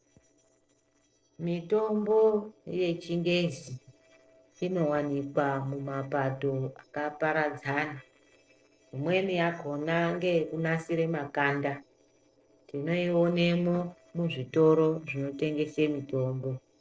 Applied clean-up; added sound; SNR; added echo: neural separator model SepFormer DNS4.